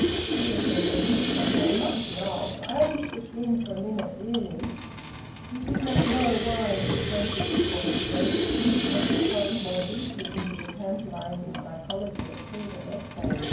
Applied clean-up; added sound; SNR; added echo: none; Sink (filling or washing) / Water tap, faucet; -3 dB; reverberation time 0.9 s.